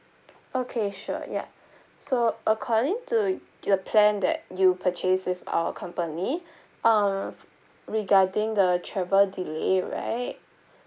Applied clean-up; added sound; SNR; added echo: none; none; none; none.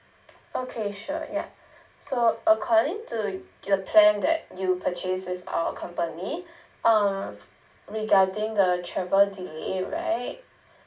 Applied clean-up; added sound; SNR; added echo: none; none; none; reverberation time 0.2 s.